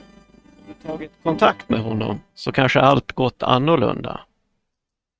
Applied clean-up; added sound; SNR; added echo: neural mask model RNNoise.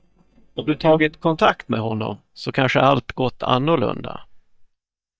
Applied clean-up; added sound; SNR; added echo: neural mask model DeepFilterNet 3.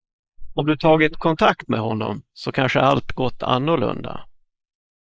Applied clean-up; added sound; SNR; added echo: neural mask model Resemble Enhance denoiser.